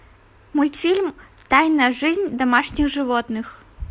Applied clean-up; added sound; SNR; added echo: none; none; none; none.